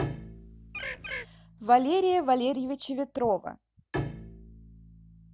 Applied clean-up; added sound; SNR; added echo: none; Bird + Bowed string instrument; 11 dB; none.